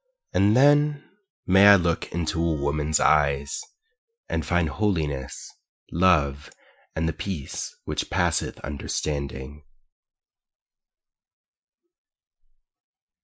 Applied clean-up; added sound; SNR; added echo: classical method Wiener filter.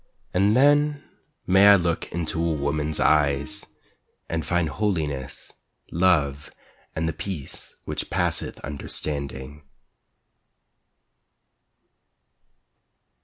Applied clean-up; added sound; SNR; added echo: none; Bowed string instrument; 16 dB; none.